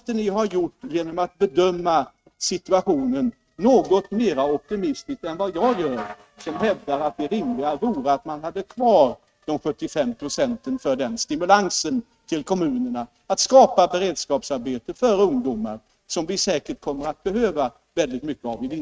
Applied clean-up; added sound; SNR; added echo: neural mask model RNNoise.